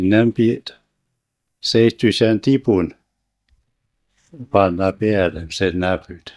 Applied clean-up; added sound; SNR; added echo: neural mask model DeepFilterNet 3.